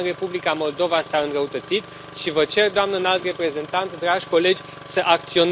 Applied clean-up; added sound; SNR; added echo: none; Engine starting; 17 dB; none.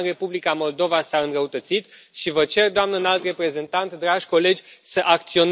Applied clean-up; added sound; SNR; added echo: none; none; none; none.